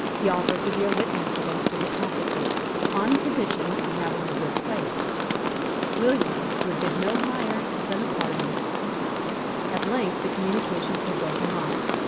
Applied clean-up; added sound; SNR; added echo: none; Rain; -4 dB; none.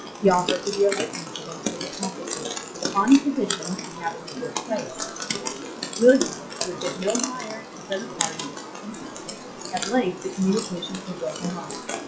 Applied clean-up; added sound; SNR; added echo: classical method log-MMSE.